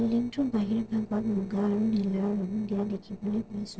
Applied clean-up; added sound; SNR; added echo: neural separator model SepFormer DNS4.